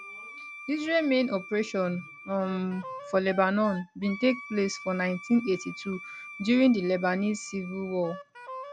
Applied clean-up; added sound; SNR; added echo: none; Wind instrument, woodwind instrument; 15 dB; none.